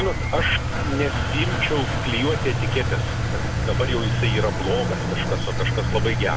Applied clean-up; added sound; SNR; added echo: none; Engine; -3 dB; none.